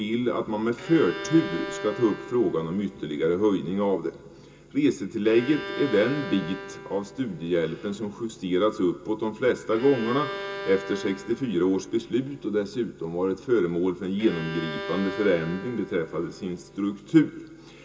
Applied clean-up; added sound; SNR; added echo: none; Bowed string instrument; 14 dB; reverberation time 0.2 s.